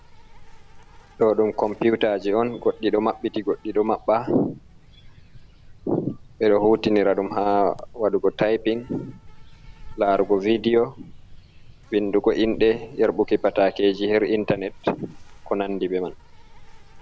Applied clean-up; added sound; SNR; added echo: none; Insect; 19 dB; none.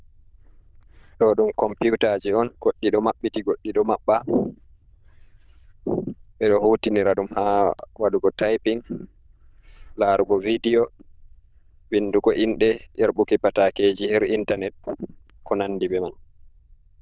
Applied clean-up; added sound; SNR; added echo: neural diffusion model UNIVERSE++.